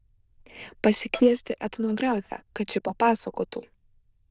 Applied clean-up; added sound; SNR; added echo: neural diffusion model UNIVERSE++.